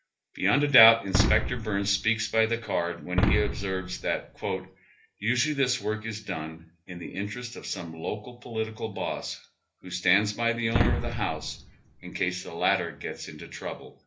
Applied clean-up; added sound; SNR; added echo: none; Boom; 0 dB; reverberation time 0.3 s.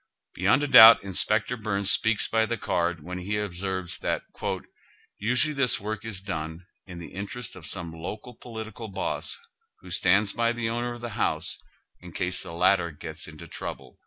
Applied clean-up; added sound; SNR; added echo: none; none; none; none.